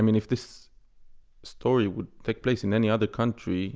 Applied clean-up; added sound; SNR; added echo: none; none; none; none.